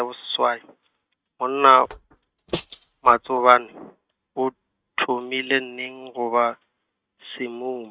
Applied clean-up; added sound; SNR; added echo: neural mask model RNNoise.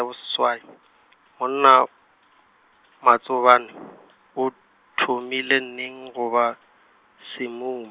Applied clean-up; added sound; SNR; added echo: none; none; none; none.